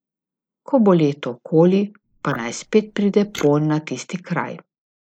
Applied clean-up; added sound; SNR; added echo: neural mask model Resemble Enhance denoiser.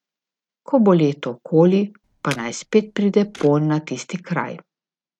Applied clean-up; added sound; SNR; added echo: neural mask model RNNoise.